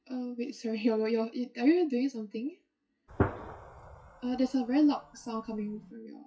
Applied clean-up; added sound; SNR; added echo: classical method WPE with log-MMSE.